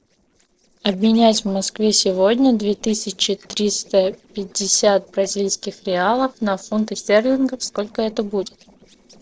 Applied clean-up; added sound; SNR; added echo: neural separator model SepFormer DNS4.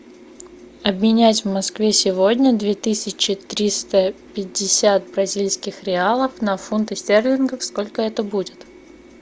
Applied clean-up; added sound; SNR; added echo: none; none; none; none.